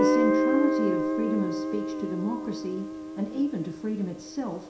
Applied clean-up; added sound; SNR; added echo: none; Guitar; -3 dB; reverberation time 0.7 s.